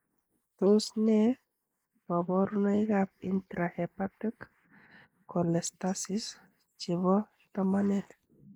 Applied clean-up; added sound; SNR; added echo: neural mask model Resemble Enhance denoiser.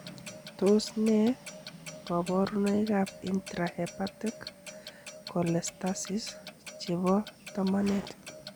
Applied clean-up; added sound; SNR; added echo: none; Clock; 15 dB; none.